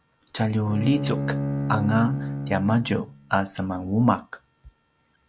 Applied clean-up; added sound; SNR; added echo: none; Bowed string instrument; 5 dB; none.